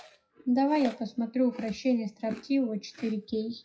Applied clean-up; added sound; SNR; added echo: classical method WPE with log-MMSE.